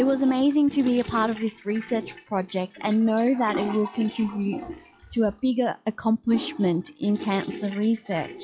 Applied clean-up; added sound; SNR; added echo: classical method log-MMSE.